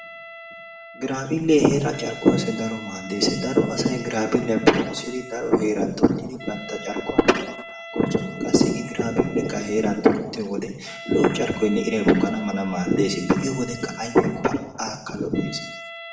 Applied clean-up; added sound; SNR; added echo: none; Wind instrument, woodwind instrument; 16 dB; reverberation time 0.7 s.